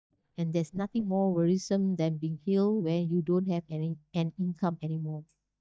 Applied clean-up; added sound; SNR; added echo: neural mask model DeepFilterNet 3.